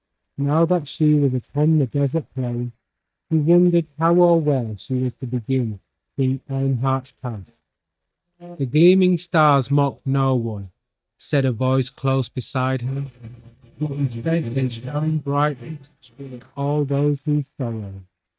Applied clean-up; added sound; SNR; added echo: neural mask model DeepFilterNet 3.